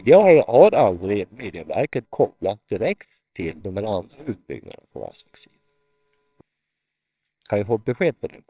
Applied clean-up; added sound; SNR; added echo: neural separator model SepFormer WHAMR!.